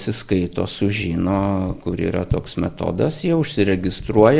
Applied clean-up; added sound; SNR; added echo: none; none; none; none.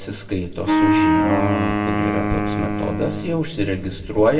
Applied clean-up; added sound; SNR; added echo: none; Wind instrument, woodwind instrument; -2 dB; reverberation time 1.2 s.